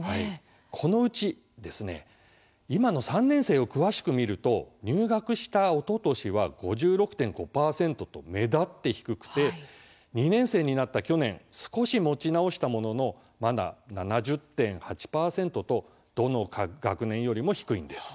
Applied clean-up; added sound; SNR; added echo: none; none; none; none.